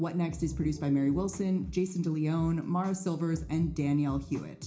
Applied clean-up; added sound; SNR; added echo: none; none; none; reverberation time 0.4 s.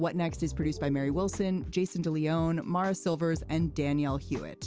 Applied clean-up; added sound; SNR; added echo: none; none; none; none.